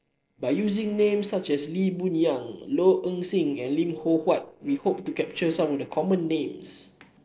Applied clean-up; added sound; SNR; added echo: neural separator model SepFormer DNS4.